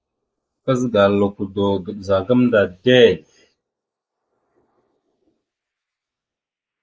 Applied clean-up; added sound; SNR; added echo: neural mask model Resemble Enhance denoiser.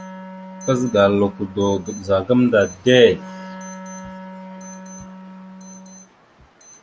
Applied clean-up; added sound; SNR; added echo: none; Wind instrument, woodwind instrument + Alarm; 17 dB; none.